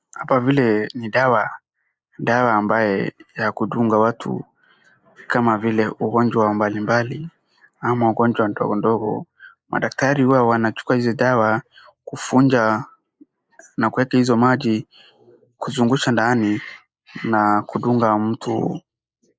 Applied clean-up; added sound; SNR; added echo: neural mask model Resemble Enhance denoiser.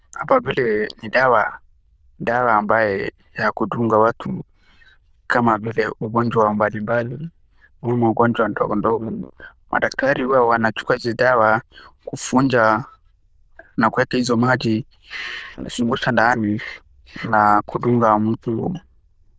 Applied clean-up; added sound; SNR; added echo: neural diffusion model UNIVERSE++.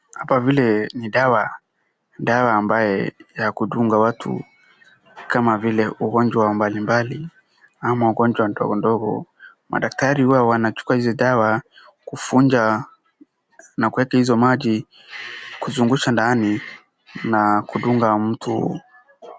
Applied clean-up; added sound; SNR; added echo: none; none; none; none.